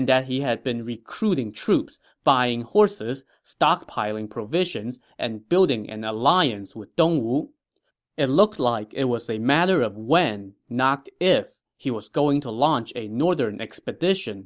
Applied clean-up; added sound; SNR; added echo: none; none; none; none.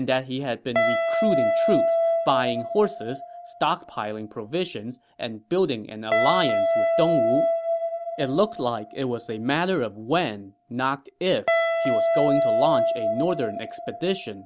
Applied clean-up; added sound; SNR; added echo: none; Guitar; -1 dB; none.